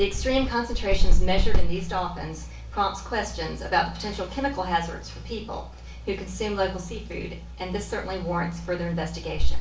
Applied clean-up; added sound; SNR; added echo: none; none; none; reverberation time 0.3 s.